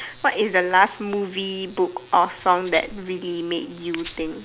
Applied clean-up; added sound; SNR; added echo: none; Rattle (instrument); 15 dB; none.